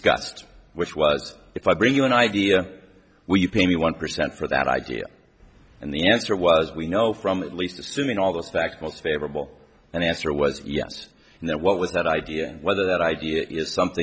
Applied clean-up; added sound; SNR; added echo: none; none; none; none.